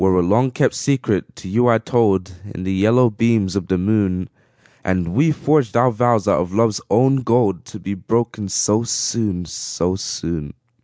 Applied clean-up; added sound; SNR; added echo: none; none; none; none.